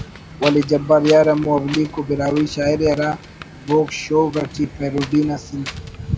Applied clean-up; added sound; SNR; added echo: none; Wind; 13 dB; none.